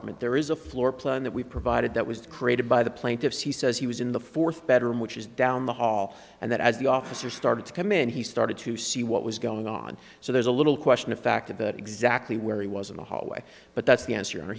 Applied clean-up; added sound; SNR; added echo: none; none; none; none.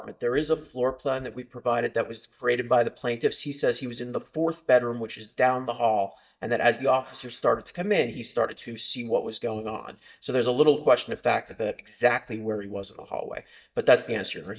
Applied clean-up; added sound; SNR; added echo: neural mask model DeepFilterNet 3.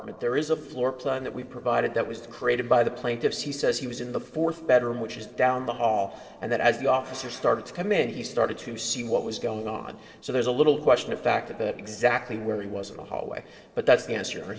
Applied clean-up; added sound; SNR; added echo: neural separator model SepFormer DNS4.